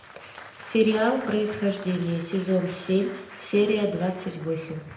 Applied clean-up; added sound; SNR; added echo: none; Applause; 18 dB; reverberation time 0.7 s.